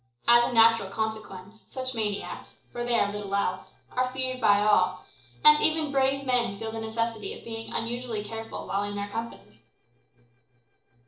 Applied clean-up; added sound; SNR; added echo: neural separator model SepFormer DNS4.